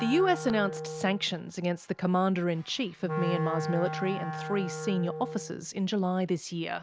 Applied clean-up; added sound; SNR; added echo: none; Wind instrument, woodwind instrument; 8 dB; none.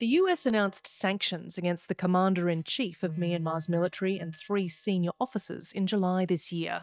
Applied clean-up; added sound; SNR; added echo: neural mask model DeepFilterNet 3.